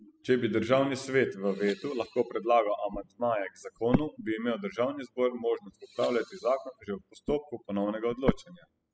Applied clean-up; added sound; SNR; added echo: classical method spectral subtraction.